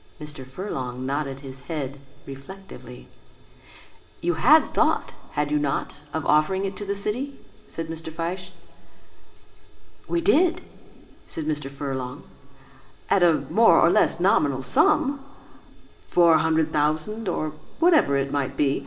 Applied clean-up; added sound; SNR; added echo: none; none; none; reverberation time 2.7 s.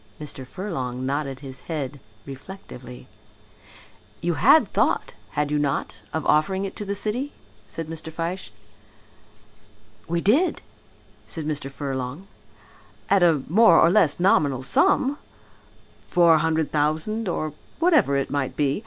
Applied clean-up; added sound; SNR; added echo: none; none; none; none.